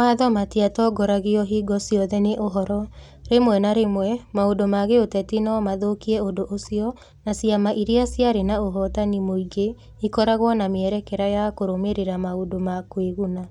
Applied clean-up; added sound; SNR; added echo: none; none; none; none.